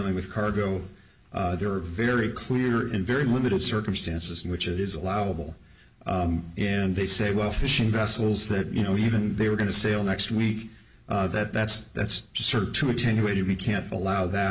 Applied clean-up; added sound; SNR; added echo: none; none; none; none.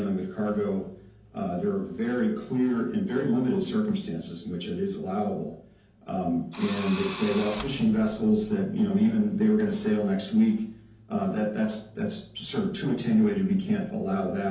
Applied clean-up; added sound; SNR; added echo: none; Engine / Drill; 12 dB; reverberation time 0.6 s.